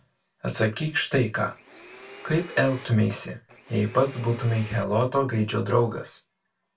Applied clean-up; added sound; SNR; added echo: none; Domestic sounds, home sounds; 18 dB; reverberation time 0.2 s.